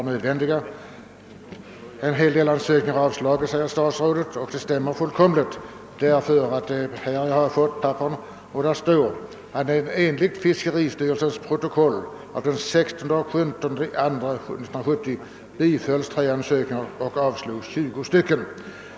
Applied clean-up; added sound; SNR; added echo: none; none; none; none.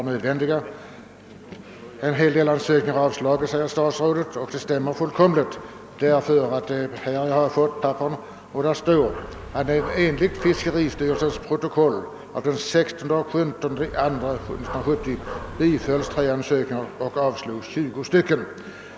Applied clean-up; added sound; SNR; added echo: none; Dog; 12 dB; none.